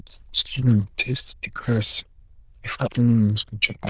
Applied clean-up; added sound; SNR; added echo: neural diffusion model UNIVERSE++.